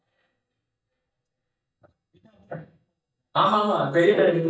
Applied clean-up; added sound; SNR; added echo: neural mask model DeepFilterNet 3.